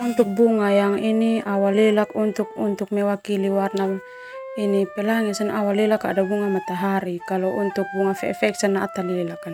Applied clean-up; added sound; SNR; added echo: none; Wind instrument, woodwind instrument; 15 dB; none.